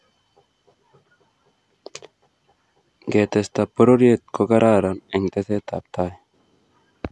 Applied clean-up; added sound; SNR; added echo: none; none; none; none.